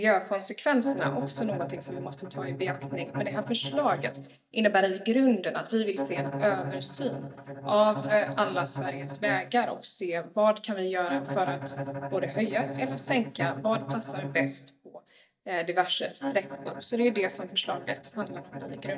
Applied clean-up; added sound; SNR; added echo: neural mask model DeepFilterNet 3.